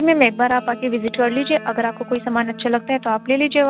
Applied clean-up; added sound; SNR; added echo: none; Guitar; 17 dB; none.